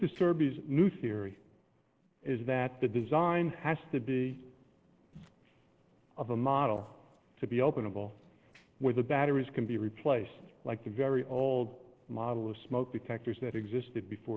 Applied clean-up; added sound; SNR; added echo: neural separator model SepFormer DNS4.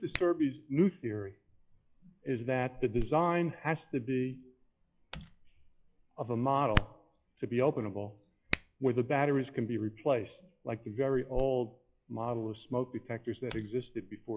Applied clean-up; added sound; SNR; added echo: classical method log-MMSE.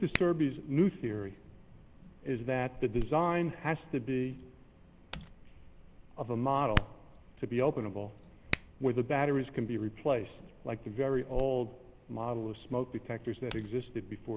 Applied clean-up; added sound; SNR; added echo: none; Hands; 8 dB; none.